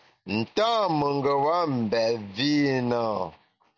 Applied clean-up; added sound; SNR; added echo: none; none; none; none.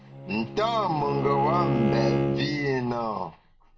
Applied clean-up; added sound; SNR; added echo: none; Bowed string instrument; 1 dB; reverberation time 0.2 s.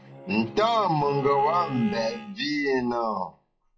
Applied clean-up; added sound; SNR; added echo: classical method WPE with log-MMSE.